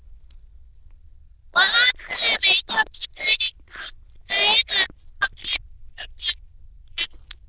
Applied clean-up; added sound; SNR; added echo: neural diffusion model UNIVERSE++.